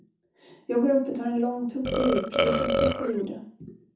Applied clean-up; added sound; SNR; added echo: none; Burping, eructation; -3 dB; reverberation time 0.5 s.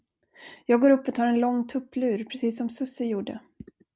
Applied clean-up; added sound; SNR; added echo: none; none; none; none.